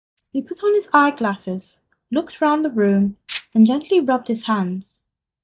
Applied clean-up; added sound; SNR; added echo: neural mask model DeepFilterNet 3.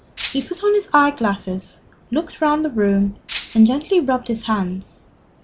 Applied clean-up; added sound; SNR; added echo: none; Rattle (instrument); 11 dB; none.